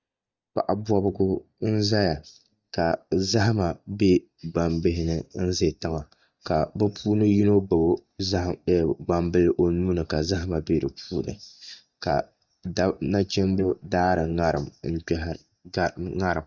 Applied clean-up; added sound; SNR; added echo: neural mask model DeepFilterNet 3.